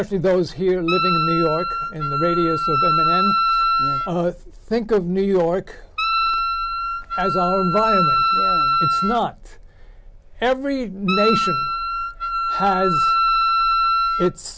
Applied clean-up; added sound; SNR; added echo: none; Wind instrument, woodwind instrument; -2 dB; none.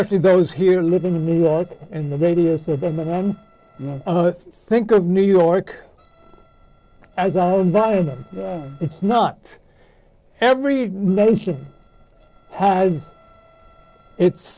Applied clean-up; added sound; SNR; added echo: neural separator model SepFormer DNS4.